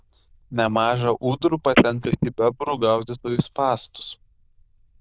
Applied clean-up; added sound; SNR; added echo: neural diffusion model UNIVERSE++.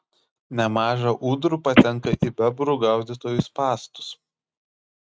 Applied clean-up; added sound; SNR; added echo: neural mask model RNNoise.